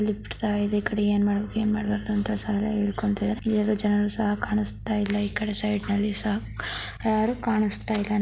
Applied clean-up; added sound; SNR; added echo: none; none; none; none.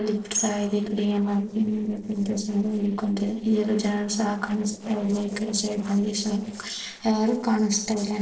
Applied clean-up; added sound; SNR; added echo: neural separator model SepFormer DNS4.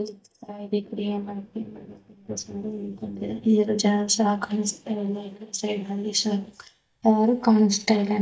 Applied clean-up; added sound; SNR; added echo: neural mask model DeepFilterNet 3.